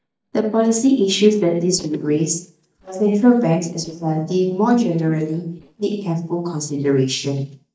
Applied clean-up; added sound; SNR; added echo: neural mask model DeepFilterNet 3.